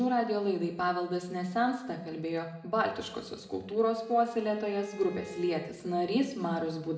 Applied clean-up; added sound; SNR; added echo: none; Bowed string instrument; 18 dB; reverberation time 0.7 s.